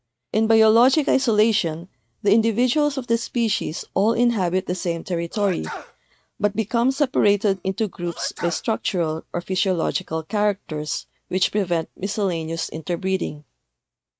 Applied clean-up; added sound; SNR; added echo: neural mask model RNNoise.